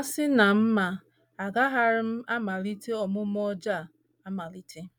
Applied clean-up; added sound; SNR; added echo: none; none; none; none.